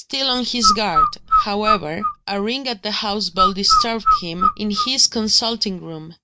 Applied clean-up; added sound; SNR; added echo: none; Bird; -2 dB; none.